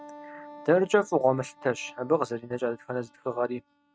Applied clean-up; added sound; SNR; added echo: neural mask model RNNoise.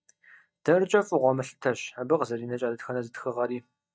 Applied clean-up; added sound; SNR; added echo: neural mask model DeepFilterNet 3.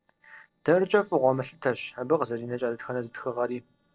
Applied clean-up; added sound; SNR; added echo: neural separator model SepFormer DNS4.